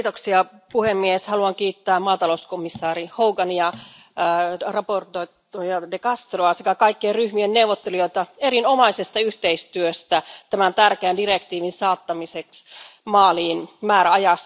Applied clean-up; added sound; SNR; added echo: none; none; none; none.